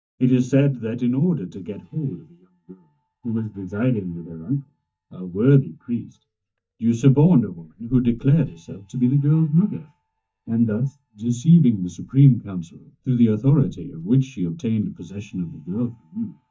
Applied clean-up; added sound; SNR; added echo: neural mask model DeepFilterNet 3.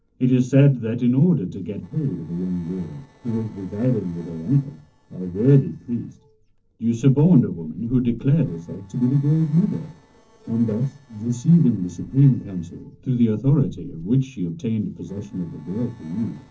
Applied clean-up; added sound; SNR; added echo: neural separator model SepFormer DNS4.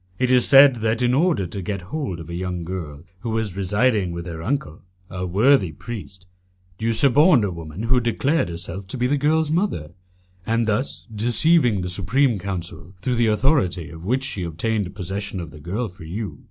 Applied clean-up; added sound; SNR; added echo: none; none; none; none.